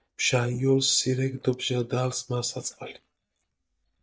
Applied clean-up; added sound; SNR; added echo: neural mask model DeepFilterNet 3.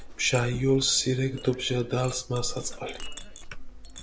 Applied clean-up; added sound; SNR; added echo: none; Chink, clink; 10 dB; none.